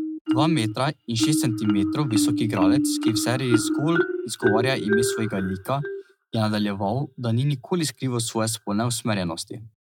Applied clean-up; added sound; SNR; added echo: neural mask model RNNoise.